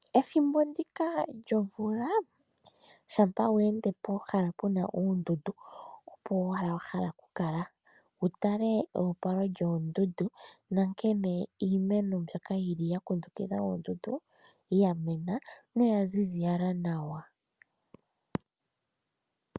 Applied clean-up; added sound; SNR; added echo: none; none; none; none.